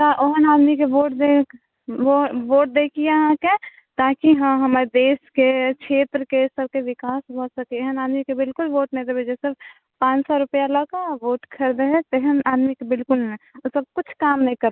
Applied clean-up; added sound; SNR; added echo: none; none; none; none.